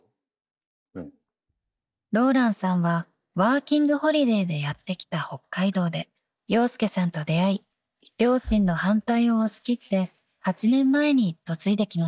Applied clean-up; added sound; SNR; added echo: neural mask model DeepFilterNet 3.